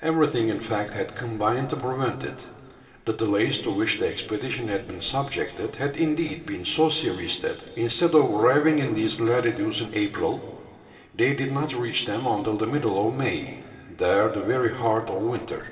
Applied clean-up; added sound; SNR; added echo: none; none; none; reverberation time 2.0 s.